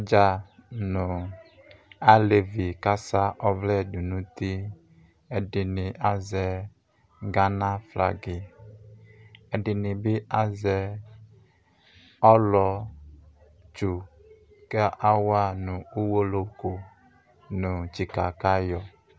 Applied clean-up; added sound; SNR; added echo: none; none; none; none.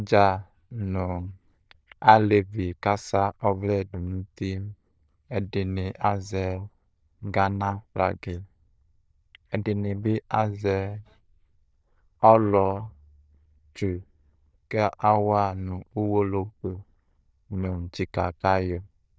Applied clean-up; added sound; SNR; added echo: neural diffusion model UNIVERSE++.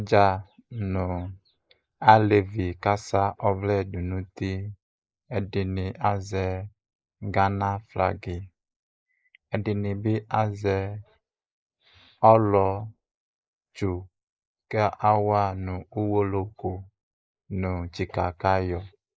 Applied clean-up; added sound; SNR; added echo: neural mask model Resemble Enhance denoiser.